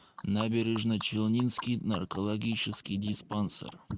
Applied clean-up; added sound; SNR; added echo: neural mask model RNNoise.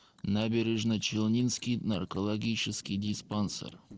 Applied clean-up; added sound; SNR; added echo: neural separator model SepFormer DNS4.